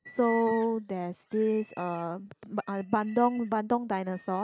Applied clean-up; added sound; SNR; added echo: neural mask model RNNoise.